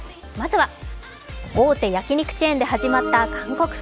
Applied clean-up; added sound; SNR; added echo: none; Fire; 19 dB; none.